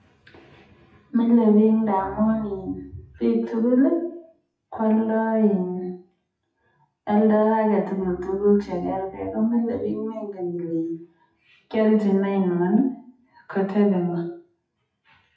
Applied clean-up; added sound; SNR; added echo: classical method WPE with log-MMSE.